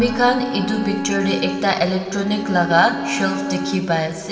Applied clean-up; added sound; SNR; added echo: none; Bowed string instrument; 8 dB; reverberation time 2.3 s.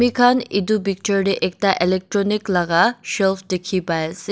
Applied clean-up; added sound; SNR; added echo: none; none; none; none.